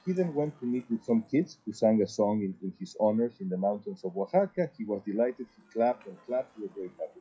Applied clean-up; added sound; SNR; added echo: classical method WPE with log-MMSE.